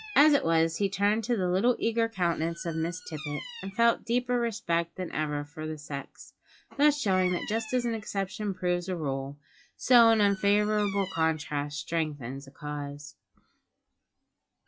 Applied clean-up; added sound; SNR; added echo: classical method log-MMSE.